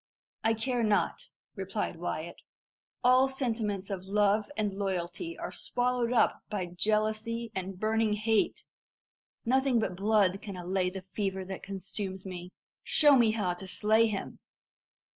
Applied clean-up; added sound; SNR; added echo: none; none; none; none.